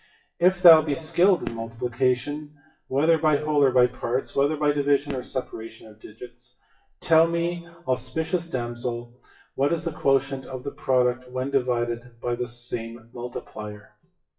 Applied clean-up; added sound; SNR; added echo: classical method WPE with log-MMSE.